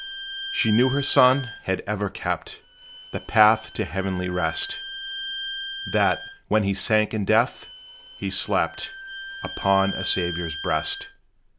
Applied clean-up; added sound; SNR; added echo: none; Bowed string instrument; 11 dB; none.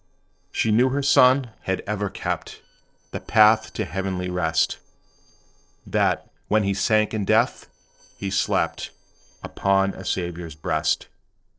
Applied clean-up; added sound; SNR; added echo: neural separator model SepFormer DNS4.